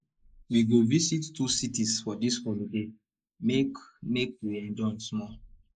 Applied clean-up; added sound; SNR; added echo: neural mask model Resemble Enhance denoiser.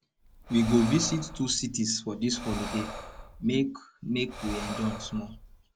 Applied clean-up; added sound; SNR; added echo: none; Breathing; 11 dB; none.